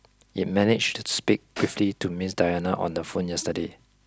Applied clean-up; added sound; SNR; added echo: none; Snare drum; 18 dB; none.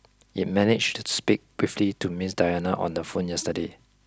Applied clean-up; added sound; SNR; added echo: none; none; none; none.